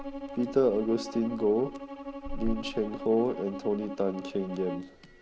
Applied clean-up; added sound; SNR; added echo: none; Crackle + Bowed string instrument; 8 dB; none.